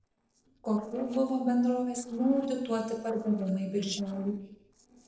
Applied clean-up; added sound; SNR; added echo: neural separator model SepFormer DNS4.